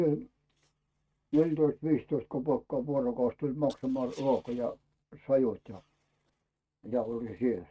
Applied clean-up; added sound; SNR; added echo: neural mask model RNNoise.